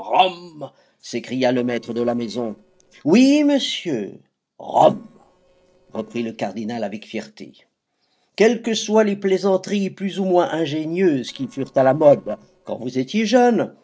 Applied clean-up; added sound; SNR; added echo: neural separator model SepFormer DNS4.